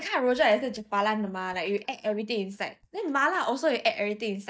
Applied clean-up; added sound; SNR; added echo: neural mask model DeepFilterNet 3.